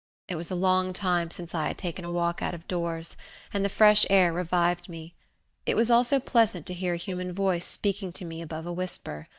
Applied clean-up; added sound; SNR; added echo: neural mask model DeepFilterNet 3.